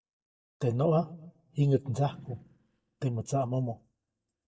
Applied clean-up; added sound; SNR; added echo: neural mask model DeepFilterNet 3.